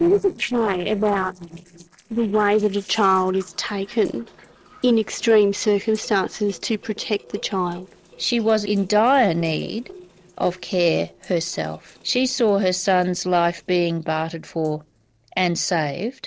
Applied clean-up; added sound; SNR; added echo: neural separator model SepFormer DNS4.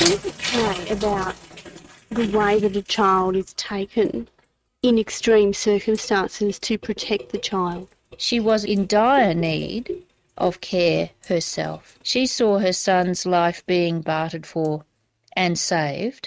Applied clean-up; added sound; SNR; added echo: neural mask model RNNoise.